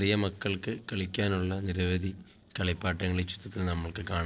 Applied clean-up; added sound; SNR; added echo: neural separator model SepFormer DNS4.